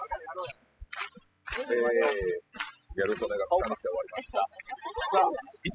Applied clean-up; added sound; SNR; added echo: classical method spectral subtraction.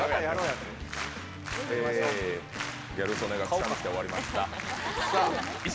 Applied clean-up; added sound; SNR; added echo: none; Applause; 8 dB; none.